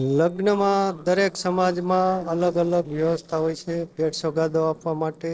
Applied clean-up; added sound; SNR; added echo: neural separator model SepFormer DNS4.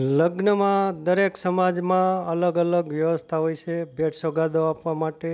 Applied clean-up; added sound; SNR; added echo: none; none; none; none.